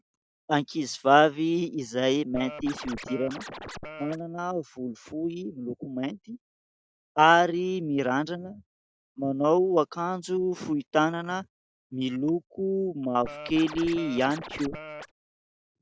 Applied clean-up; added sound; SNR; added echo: none; Scratching (performance technique); 12 dB; none.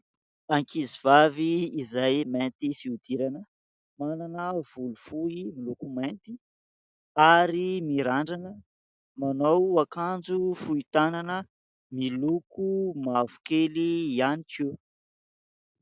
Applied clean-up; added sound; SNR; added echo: none; none; none; none.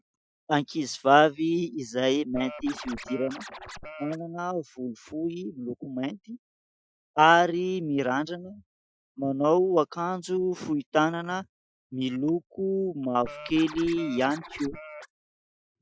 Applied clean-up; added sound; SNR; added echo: classical method Wiener filter.